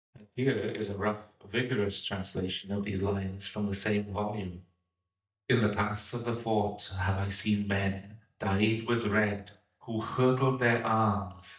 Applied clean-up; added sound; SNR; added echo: neural mask model DeepFilterNet 3.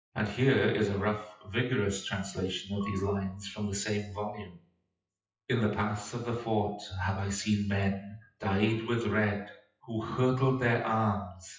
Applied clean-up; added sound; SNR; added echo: classical method WPE with log-MMSE.